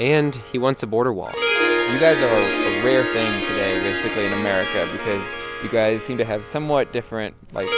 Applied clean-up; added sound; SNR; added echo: none; Harp; 3 dB; none.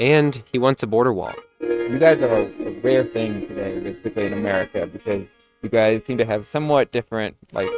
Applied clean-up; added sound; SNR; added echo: neural mask model RNNoise.